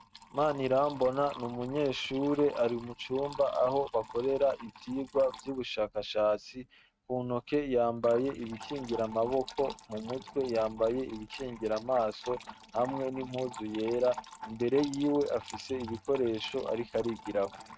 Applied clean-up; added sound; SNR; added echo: neural mask model RNNoise.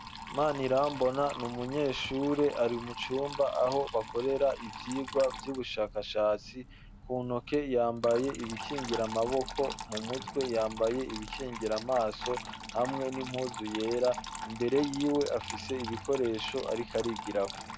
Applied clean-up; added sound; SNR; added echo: none; Trickle, dribble / Water tap, faucet; 11 dB; none.